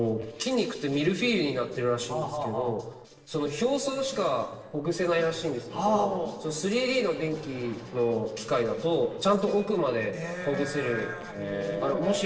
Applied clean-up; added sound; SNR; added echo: neural separator model SepFormer DNS4.